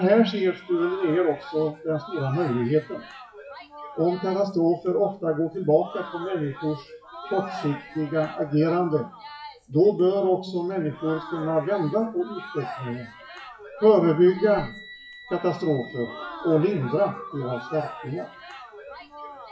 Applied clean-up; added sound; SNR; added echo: classical method WPE with log-MMSE.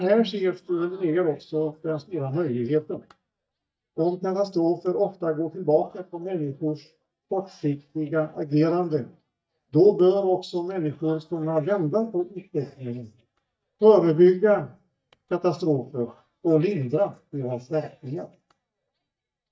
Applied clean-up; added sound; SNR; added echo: neural mask model DeepFilterNet 3.